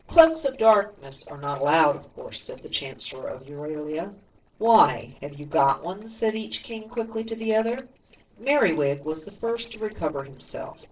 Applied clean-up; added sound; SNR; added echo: neural separator model SepFormer DNS4.